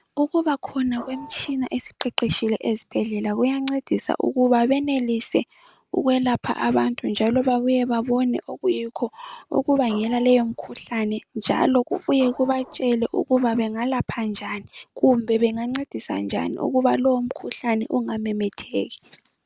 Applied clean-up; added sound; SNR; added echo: none; Printer / Engine; 19 dB; none.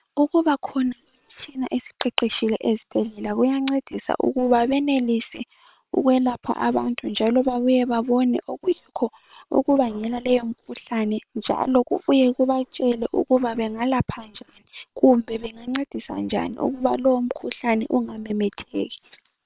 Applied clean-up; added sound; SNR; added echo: neural separator model SepFormer WHAM!.